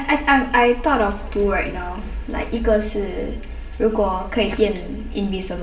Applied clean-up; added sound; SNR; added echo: none; none; none; reverberation time 0.9 s.